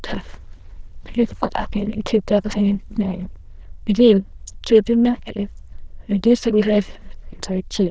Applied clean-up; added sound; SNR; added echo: neural diffusion model UNIVERSE++.